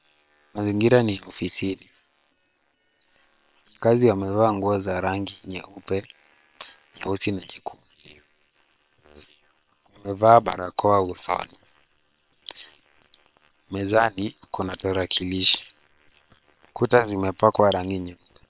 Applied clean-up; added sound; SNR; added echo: neural separator model SepFormer WHAM!.